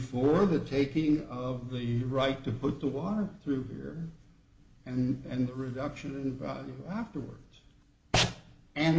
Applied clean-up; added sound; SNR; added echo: none; none; none; none.